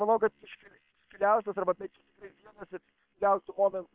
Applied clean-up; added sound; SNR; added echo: neural separator model SepFormer WHAM!.